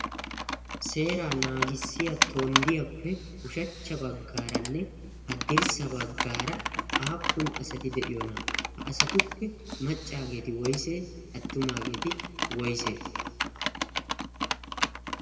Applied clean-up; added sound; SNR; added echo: none; Computer keyboard; -1 dB; reverberation time 1.9 s.